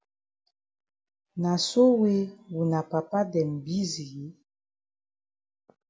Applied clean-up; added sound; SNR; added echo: none; none; none; none.